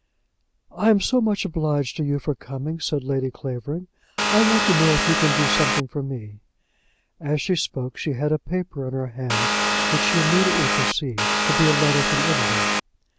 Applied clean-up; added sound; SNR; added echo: none; Vehicle; -3 dB; none.